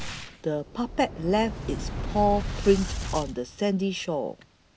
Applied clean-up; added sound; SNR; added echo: none; Boom; 7 dB; none.